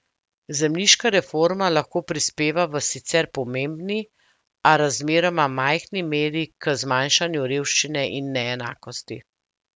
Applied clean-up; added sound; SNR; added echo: none; none; none; none.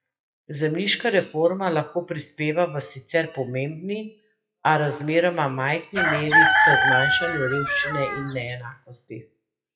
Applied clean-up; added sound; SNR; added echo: classical method WPE with log-MMSE.